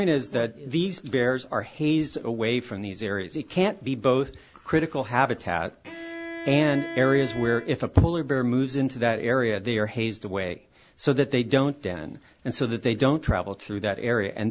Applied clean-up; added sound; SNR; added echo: none; Bowed string instrument; 13 dB; none.